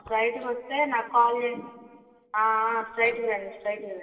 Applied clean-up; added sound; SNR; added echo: neural separator model SepFormer DNS4.